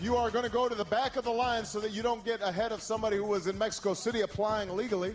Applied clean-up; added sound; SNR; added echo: none; none; none; none.